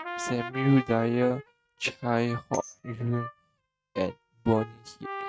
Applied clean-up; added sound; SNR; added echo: neural mask model RNNoise.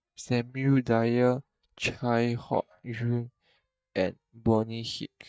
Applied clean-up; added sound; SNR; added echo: neural mask model DeepFilterNet 3.